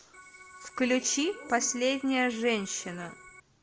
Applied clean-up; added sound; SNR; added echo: none; Organ; 20 dB; none.